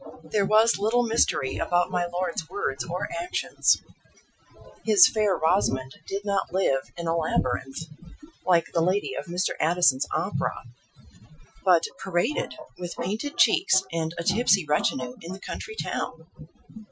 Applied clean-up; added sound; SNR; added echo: classical method Wiener filter.